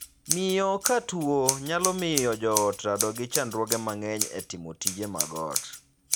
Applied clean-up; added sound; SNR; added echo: none; Scissors; 4 dB; none.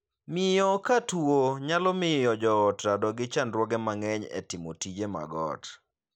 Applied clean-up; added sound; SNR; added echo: none; none; none; none.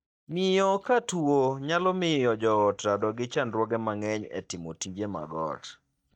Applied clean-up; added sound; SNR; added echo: neural mask model DeepFilterNet 3.